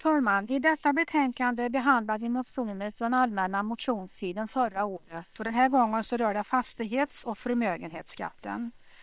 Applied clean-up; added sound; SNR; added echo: neural separator model SepFormer WHAM!.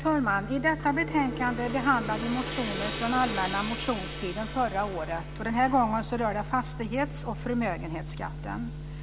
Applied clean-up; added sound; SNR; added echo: none; Gong; 12 dB; none.